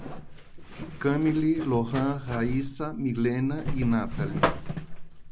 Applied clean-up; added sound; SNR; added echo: none; Zipper (clothing); 4 dB; none.